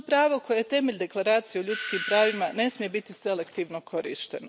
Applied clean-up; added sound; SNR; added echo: none; Doorbell; 8 dB; none.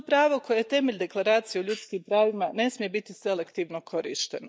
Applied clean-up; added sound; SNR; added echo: neural mask model DeepFilterNet 3.